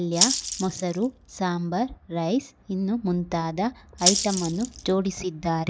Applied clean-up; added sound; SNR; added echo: none; Rattle (instrument); 1 dB; none.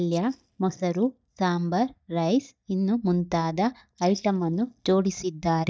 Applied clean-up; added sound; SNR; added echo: neural mask model DeepFilterNet 3.